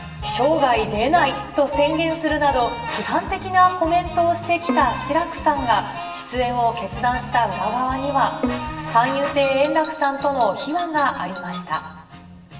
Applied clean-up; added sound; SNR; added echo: none; Bowed string instrument; 11 dB; reverberation time 1.0 s.